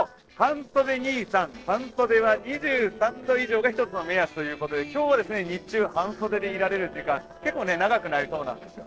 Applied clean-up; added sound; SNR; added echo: neural separator model SepFormer DNS4.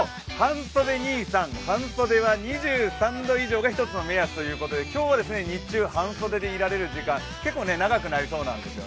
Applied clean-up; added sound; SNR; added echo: none; none; none; none.